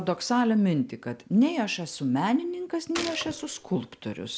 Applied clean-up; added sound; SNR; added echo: none; Gunshot, gunfire; 12 dB; none.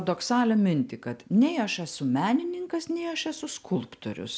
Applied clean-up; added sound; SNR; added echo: none; none; none; none.